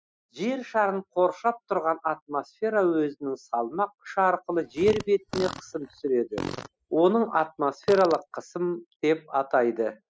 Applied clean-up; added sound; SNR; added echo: classical method spectral subtraction.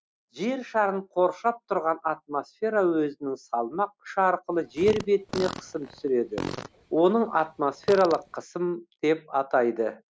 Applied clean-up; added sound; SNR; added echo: none; Fart; 12 dB; none.